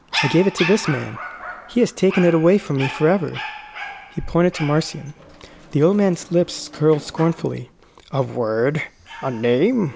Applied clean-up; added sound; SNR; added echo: none; Dog; 13 dB; none.